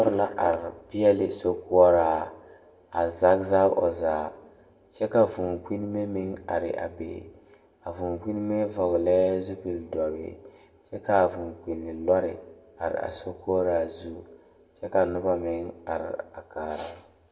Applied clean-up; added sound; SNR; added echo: none; none; none; reverberation time 0.9 s.